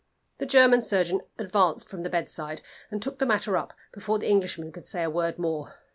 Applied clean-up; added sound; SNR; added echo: none; none; none; none.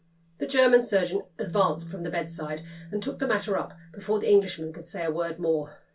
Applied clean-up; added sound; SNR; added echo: none; Bass guitar; 17 dB; reverberation time 0.2 s.